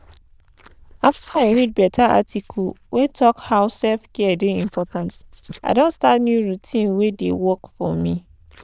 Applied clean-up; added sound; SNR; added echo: neural diffusion model UNIVERSE++.